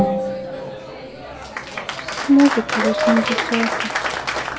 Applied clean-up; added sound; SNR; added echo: none; Applause; 1 dB; none.